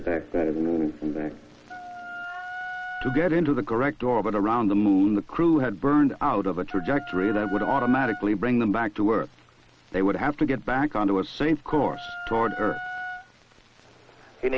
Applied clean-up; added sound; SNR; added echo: none; Wind instrument, woodwind instrument; 11 dB; none.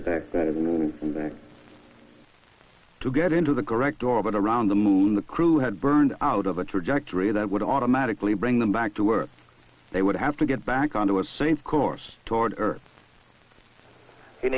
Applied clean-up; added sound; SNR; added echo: none; none; none; none.